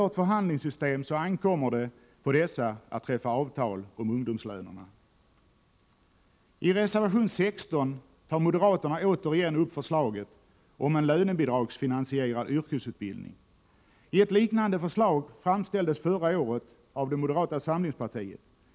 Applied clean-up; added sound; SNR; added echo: none; none; none; none.